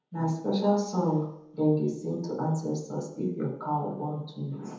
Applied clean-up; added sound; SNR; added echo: none; none; none; reverberation time 1.0 s.